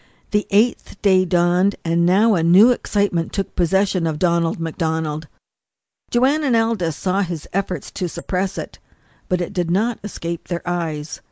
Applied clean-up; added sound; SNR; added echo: neural mask model Resemble Enhance denoiser.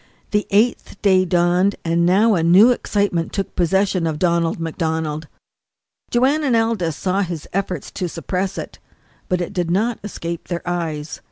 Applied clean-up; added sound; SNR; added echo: none; none; none; none.